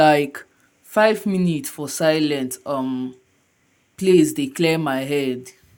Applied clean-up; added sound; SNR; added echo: none; none; none; none.